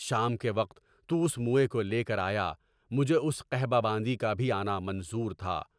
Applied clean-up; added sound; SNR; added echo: none; none; none; none.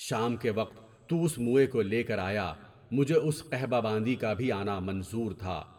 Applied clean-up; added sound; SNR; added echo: none; none; none; reverberation time 1.1 s.